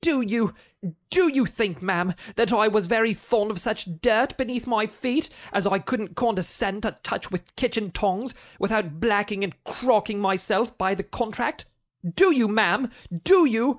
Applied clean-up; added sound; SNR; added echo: neural mask model Resemble Enhance denoiser.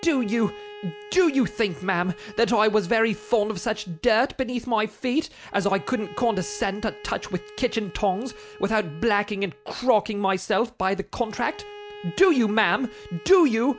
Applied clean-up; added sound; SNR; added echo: none; Bowed string instrument; 19 dB; none.